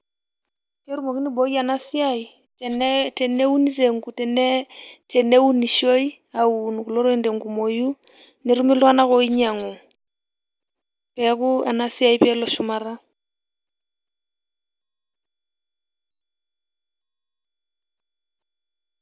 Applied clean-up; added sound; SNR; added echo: none; Rattle (instrument); 10 dB; none.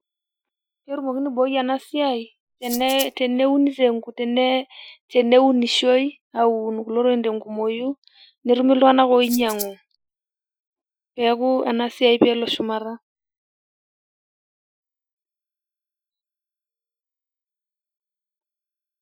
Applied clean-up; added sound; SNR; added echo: classical method Wiener filter.